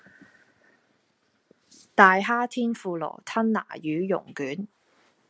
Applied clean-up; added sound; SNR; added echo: none; none; none; none.